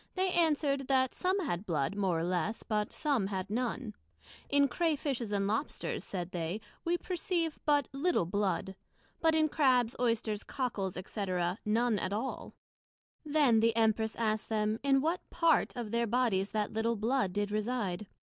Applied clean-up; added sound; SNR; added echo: none; none; none; none.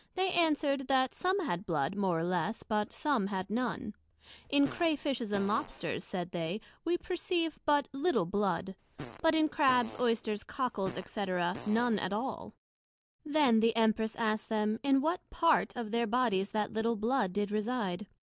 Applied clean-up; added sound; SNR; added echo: none; Fart; 17 dB; none.